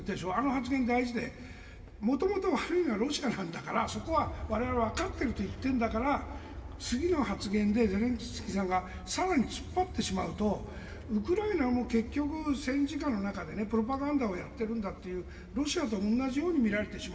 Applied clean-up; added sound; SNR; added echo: none; Aircraft; 13 dB; reverberation time 1.7 s.